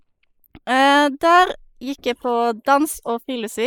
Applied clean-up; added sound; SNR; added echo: neural mask model Resemble Enhance denoiser.